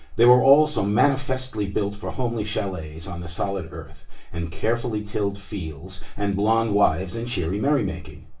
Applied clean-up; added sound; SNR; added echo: none; none; none; reverberation time 0.3 s.